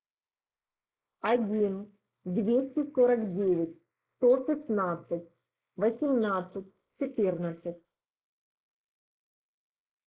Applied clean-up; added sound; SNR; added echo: neural mask model Resemble Enhance denoiser.